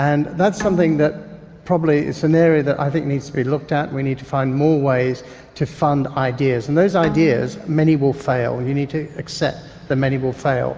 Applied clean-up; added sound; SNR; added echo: none; Bowed string instrument; 16 dB; none.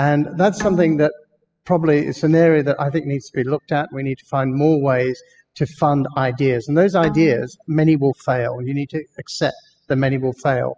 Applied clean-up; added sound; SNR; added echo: classical method spectral subtraction.